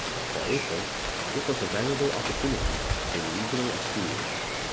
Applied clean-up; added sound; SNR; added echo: none; Rain; -2 dB; none.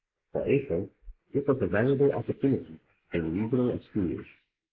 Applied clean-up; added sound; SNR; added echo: neural mask model Resemble Enhance denoiser.